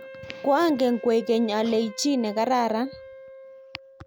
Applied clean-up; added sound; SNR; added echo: none; Wind instrument, woodwind instrument; 18 dB; none.